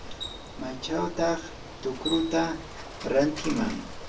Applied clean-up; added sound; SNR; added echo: none; Bicycle; 9 dB; reverberation time 0.3 s.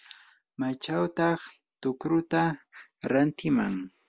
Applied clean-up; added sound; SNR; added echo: none; none; none; none.